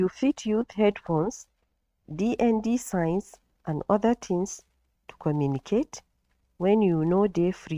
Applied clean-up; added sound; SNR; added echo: neural mask model RNNoise.